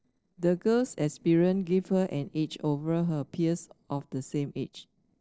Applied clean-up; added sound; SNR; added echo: neural separator model SepFormer DNS4.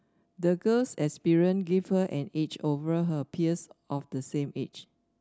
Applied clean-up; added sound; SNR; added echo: none; none; none; none.